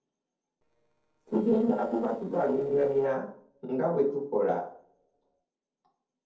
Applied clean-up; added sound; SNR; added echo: neural separator model SepFormer DNS4.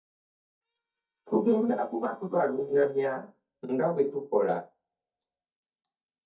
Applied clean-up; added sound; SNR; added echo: neural mask model DeepFilterNet 3.